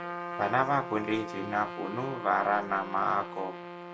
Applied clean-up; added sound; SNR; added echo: none; Trumpet; 9 dB; reverberation time 0.2 s.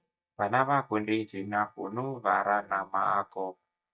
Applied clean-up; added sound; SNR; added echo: neural mask model DeepFilterNet 3.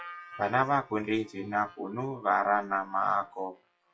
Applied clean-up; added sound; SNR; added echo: classical method WPE with log-MMSE.